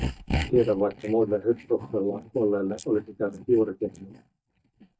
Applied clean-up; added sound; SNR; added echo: neural mask model DeepFilterNet 3.